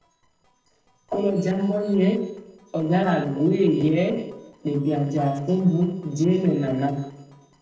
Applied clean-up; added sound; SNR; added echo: neural separator model SepFormer DNS4.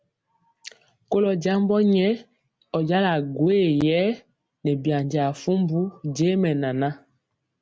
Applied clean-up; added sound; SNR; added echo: none; none; none; none.